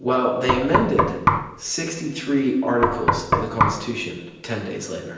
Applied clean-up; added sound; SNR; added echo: none; Knock; 0 dB; reverberation time 1.0 s.